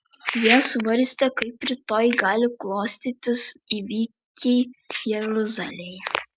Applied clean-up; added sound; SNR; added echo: none; none; none; none.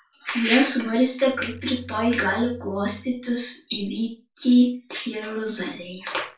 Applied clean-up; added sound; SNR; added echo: none; Bowed string instrument; 18 dB; reverberation time 0.3 s.